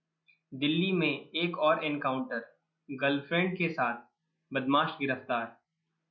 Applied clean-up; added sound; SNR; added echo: none; none; none; none.